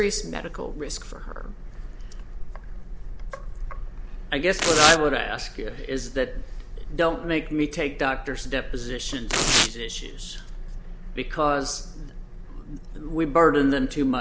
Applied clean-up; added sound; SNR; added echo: none; Tearing; -1 dB; none.